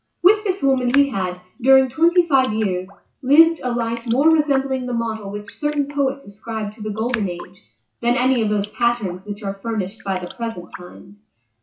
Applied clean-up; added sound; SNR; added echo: classical method WPE with log-MMSE.